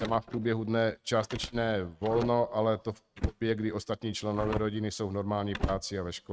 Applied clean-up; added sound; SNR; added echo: neural mask model RNNoise.